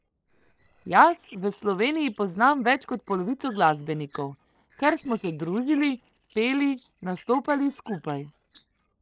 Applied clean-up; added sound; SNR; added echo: neural separator model SepFormer DNS4.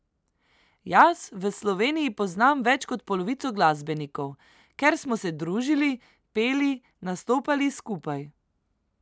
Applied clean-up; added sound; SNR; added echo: none; none; none; none.